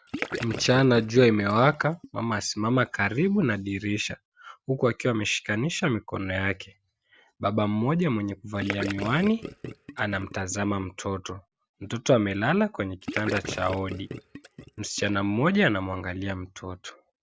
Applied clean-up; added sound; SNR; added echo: none; Gurgling / Liquid; 10 dB; none.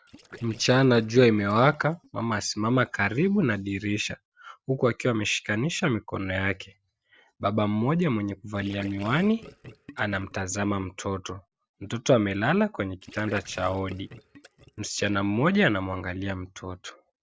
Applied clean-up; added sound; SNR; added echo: neural separator model SepFormer DNS4.